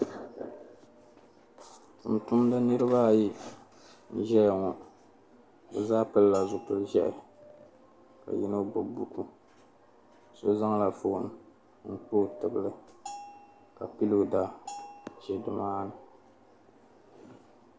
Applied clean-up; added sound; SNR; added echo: none; Bell; 16 dB; none.